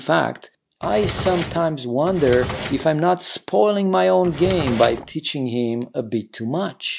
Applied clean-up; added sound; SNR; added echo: none; Drawer open or close; 9 dB; none.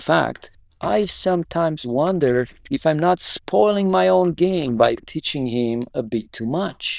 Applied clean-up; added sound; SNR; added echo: neural diffusion model UNIVERSE++.